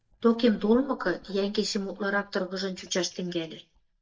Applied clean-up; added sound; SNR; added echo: neural mask model DeepFilterNet 3.